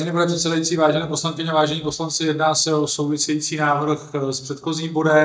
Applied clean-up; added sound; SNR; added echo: neural mask model DeepFilterNet 3.